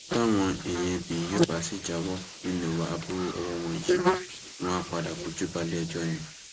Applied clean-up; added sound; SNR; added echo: neural mask model Resemble Enhance denoiser.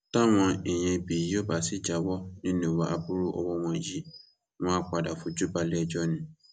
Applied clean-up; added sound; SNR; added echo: none; none; none; none.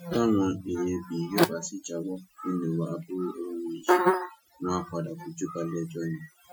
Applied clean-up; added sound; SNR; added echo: classical method Wiener filter.